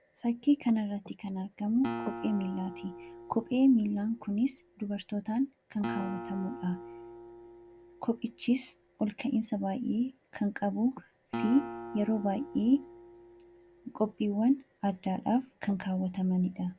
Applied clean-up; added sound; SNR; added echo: none; Acoustic guitar; 12 dB; none.